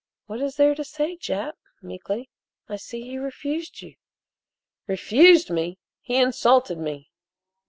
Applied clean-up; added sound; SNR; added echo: none; none; none; none.